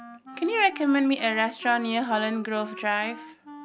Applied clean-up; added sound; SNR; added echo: none; Wind instrument, woodwind instrument; 17 dB; none.